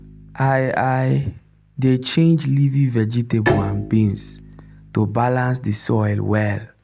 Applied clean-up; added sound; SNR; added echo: none; Bowed string instrument; 12 dB; none.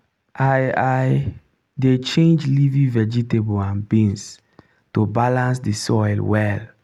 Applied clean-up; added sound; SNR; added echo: none; none; none; none.